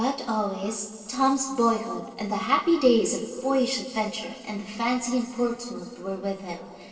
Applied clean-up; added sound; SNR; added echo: neural separator model SepFormer DNS4.